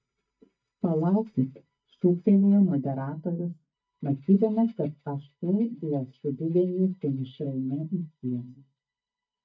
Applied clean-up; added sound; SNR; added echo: neural mask model DeepFilterNet 3.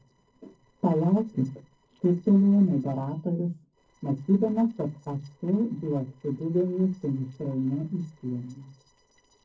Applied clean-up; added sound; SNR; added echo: neural separator model SepFormer DNS4.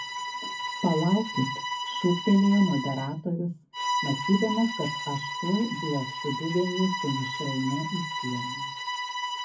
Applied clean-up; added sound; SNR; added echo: none; Bowed string instrument; 5 dB; reverberation time 0.3 s.